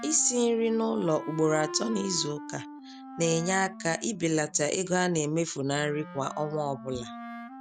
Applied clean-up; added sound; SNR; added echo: none; Wind instrument, woodwind instrument; 13 dB; none.